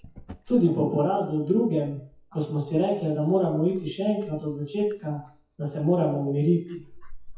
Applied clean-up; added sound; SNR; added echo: classical method WPE with log-MMSE.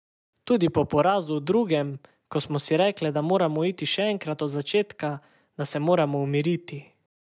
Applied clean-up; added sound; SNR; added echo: none; none; none; none.